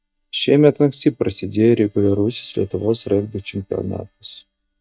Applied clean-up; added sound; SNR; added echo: neural mask model DeepFilterNet 3.